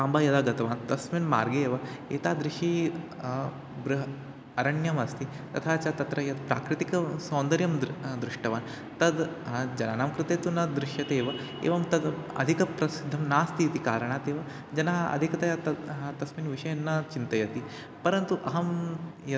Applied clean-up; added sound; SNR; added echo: none; none; none; none.